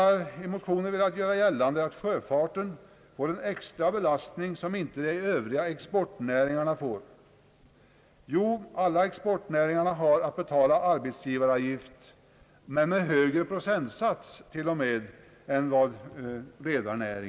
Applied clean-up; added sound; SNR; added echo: none; none; none; none.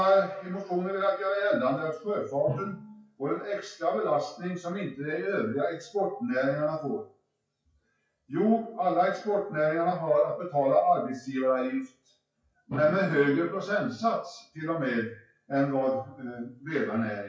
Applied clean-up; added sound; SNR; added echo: classical method WPE with log-MMSE.